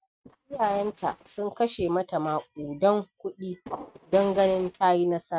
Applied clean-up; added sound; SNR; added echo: neural mask model RNNoise.